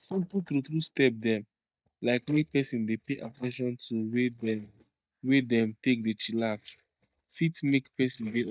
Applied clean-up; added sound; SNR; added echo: neural mask model DeepFilterNet 3.